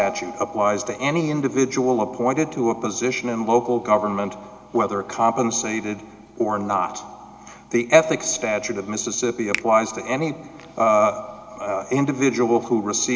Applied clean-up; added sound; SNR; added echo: none; Finger snapping; 15 dB; none.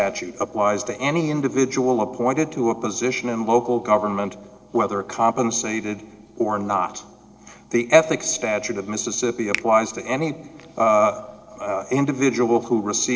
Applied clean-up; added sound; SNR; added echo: neural separator model SepFormer DNS4.